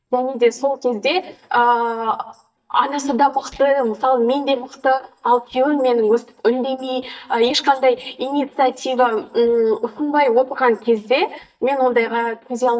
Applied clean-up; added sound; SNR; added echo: neural mask model DeepFilterNet 3.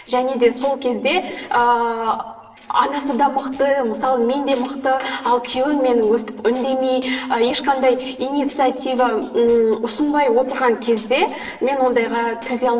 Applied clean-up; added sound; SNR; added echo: neural separator model SepFormer DNS4.